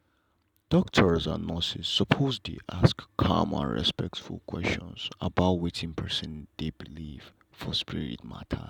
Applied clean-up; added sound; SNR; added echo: none; none; none; none.